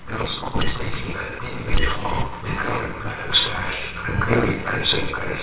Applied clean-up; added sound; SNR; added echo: neural separator model SepFormer WHAMR!.